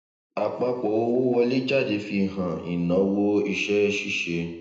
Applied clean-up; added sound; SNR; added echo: none; none; none; reverberation time 0.8 s.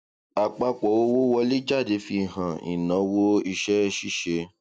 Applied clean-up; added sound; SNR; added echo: none; none; none; none.